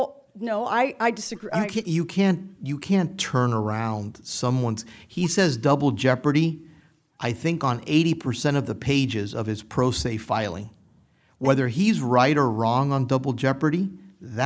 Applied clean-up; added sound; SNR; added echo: neural mask model Resemble Enhance denoiser.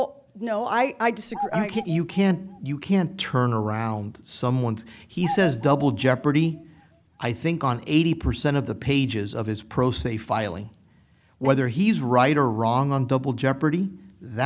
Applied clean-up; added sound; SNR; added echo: none; Bird vocalization, bird call, bird song; 13 dB; none.